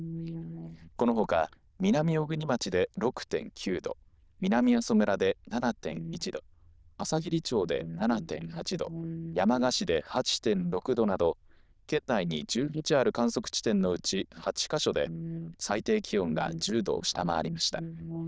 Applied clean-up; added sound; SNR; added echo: neural diffusion model UNIVERSE++.